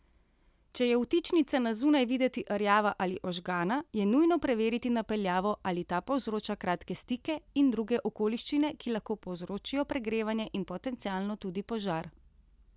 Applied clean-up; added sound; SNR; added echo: none; none; none; none.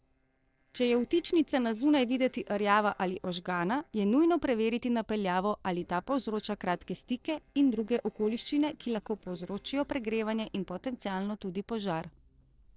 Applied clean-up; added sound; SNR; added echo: neural separator model SepFormer DNS4.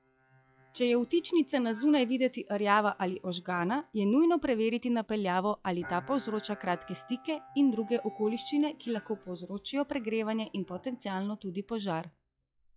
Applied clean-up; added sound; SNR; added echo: classical method log-MMSE.